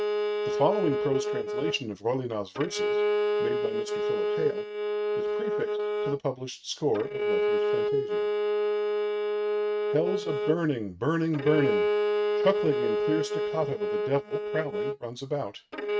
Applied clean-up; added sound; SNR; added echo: neural mask model RNNoise.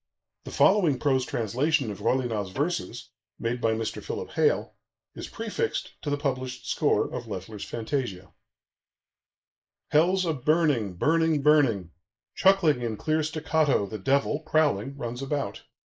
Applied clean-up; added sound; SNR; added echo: neural mask model Resemble Enhance denoiser.